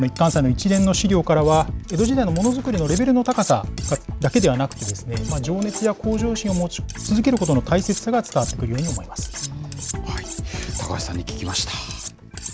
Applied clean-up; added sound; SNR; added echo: none; Cutlery, silverware; 15 dB; none.